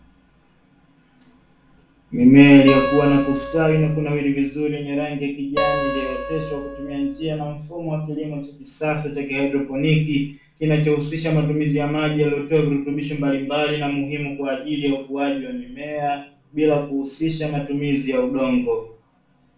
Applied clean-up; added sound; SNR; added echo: none; Acoustic guitar; 7 dB; reverberation time 0.4 s.